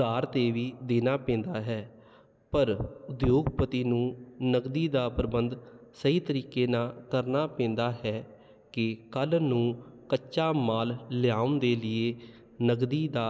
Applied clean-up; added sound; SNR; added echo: none; none; none; none.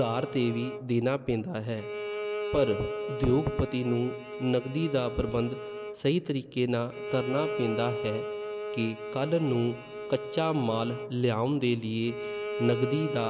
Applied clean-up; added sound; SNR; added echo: none; Bowed string instrument; 7 dB; none.